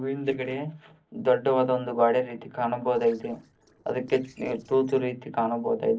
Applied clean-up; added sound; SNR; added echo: neural separator model SepFormer DNS4.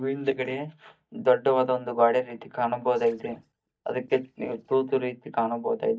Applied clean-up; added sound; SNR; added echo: neural mask model DeepFilterNet 3.